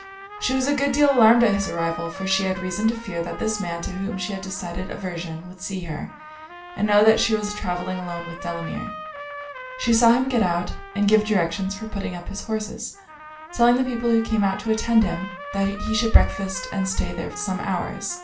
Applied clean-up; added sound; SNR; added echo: none; Trumpet; 14 dB; reverberation time 0.4 s.